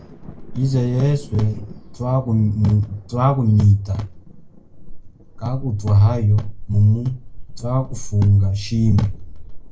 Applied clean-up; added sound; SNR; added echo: none; Thunder / Wind / Bird vocalization, bird call, bird song; 12 dB; reverberation time 0.2 s.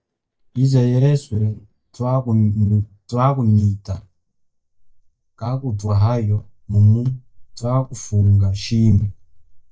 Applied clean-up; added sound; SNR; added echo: neural mask model DeepFilterNet 3.